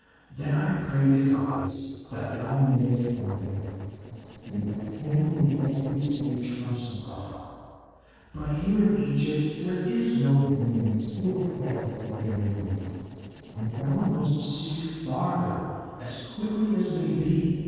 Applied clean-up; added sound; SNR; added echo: neural separator model SepFormer DNS4.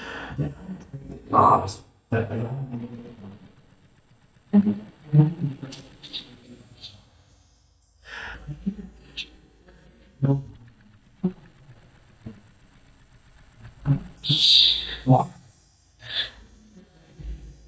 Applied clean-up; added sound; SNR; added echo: neural mask model DeepFilterNet 3.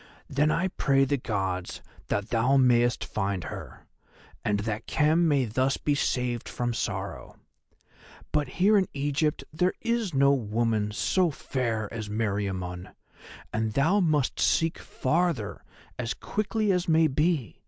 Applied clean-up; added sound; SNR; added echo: none; none; none; none.